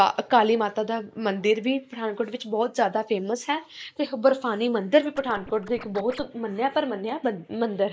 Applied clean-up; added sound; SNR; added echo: neural mask model Resemble Enhance denoiser.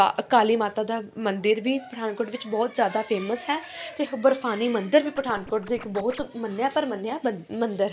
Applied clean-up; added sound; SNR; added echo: none; Scratching (performance technique); 17 dB; none.